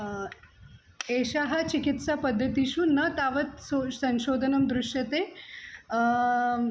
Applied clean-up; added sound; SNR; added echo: none; none; none; none.